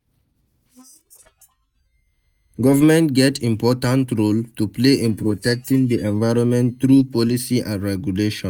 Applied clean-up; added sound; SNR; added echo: neural mask model DeepFilterNet 3.